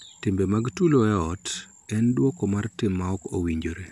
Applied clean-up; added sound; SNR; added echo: none; none; none; none.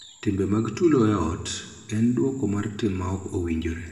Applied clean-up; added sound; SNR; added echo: none; none; none; reverberation time 1.3 s.